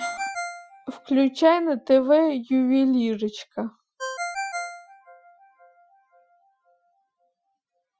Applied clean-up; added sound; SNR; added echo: classical method Wiener filter.